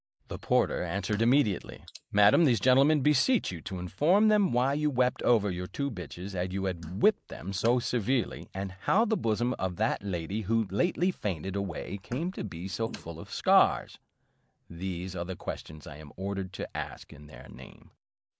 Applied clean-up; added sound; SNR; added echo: neural mask model Resemble Enhance denoiser.